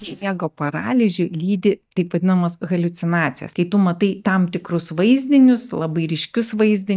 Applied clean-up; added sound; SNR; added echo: neural mask model DeepFilterNet 3.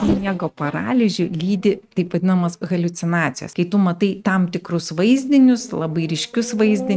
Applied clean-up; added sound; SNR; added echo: neural mask model RNNoise.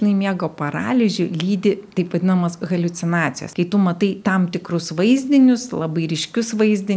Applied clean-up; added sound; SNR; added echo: none; none; none; none.